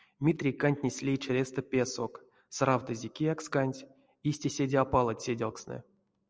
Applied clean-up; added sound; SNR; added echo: none; none; none; none.